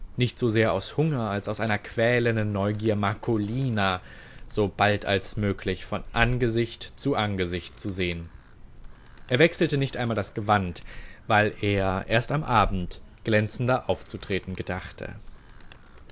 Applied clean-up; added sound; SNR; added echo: none; Animal; 14 dB; none.